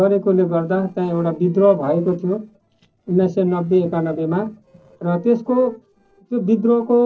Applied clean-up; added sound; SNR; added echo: neural separator model SepFormer DNS4.